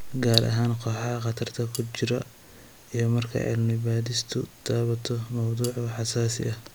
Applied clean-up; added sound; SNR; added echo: none; Cutlery, silverware; 16 dB; none.